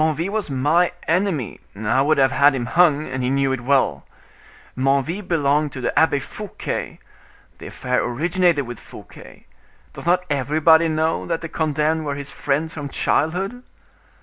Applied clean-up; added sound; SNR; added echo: none; none; none; none.